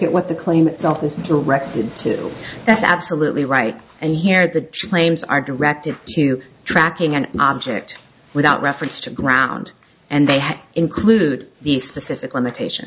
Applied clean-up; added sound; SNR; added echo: none; none; none; none.